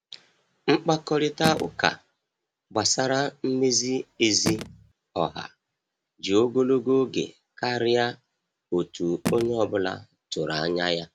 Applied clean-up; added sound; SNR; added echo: none; Telephone; 8 dB; none.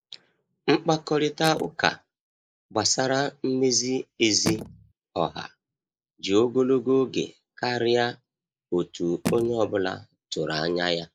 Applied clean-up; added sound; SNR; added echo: neural mask model Resemble Enhance denoiser.